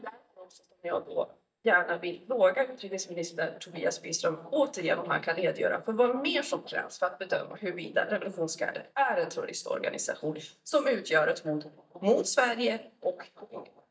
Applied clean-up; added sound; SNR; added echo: neural mask model DeepFilterNet 3.